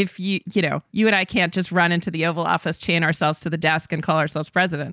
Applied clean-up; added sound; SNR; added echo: none; none; none; none.